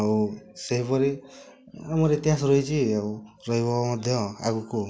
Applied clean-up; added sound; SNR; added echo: none; none; none; none.